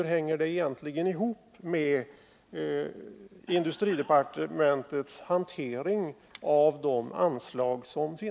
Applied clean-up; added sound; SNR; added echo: none; none; none; none.